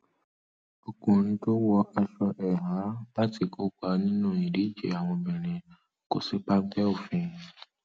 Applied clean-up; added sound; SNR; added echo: none; none; none; none.